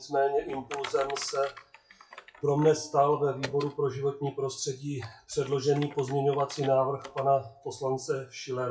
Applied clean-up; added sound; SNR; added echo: classical method WPE with log-MMSE.